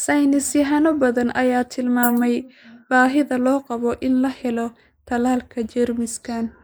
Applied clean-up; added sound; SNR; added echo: neural mask model Resemble Enhance denoiser.